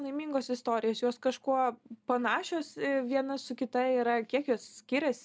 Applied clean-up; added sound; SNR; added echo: none; none; none; none.